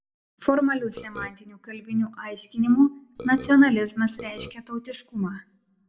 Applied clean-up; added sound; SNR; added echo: none; Burping, eructation; 15 dB; reverberation time 0.5 s.